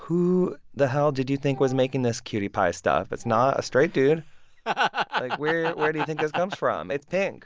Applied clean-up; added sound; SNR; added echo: none; Wind instrument, woodwind instrument; 19 dB; none.